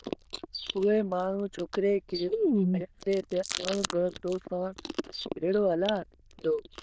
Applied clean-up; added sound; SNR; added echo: neural diffusion model UNIVERSE++.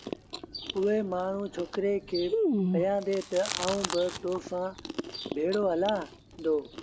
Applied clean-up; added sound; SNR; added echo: none; Chewing, mastication; 5 dB; none.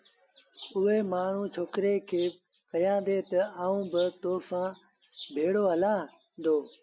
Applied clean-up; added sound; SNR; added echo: none; none; none; none.